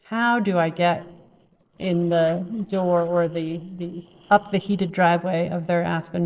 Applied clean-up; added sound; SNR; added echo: neural separator model SepFormer DNS4.